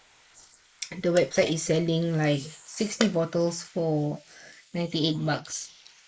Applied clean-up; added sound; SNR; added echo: neural mask model Resemble Enhance denoiser.